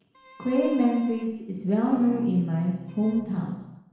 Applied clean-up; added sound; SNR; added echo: none; Bowed string instrument; 17 dB; reverberation time 1.0 s.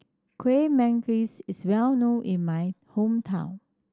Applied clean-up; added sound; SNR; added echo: none; none; none; none.